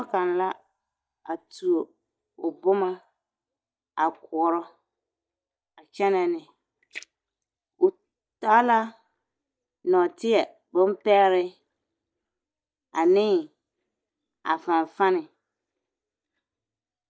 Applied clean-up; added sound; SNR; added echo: neural mask model DeepFilterNet 3.